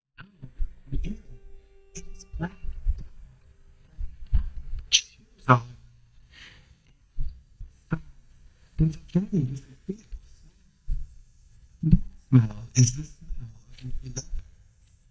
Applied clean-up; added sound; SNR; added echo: neural mask model DeepFilterNet 3.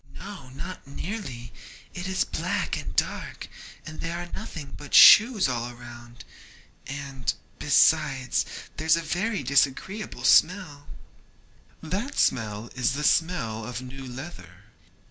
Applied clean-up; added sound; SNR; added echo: none; none; none; none.